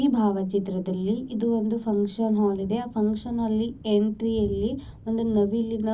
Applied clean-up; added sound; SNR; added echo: none; Thunder / Rain; 18 dB; reverberation time 0.4 s.